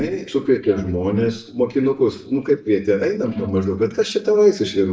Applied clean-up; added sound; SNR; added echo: neural mask model DeepFilterNet 3.